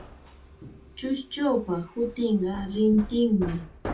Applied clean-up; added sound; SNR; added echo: none; Hammer; 14 dB; reverberation time 0.2 s.